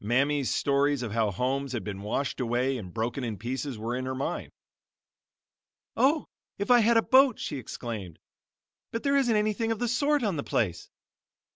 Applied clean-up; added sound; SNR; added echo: none; none; none; none.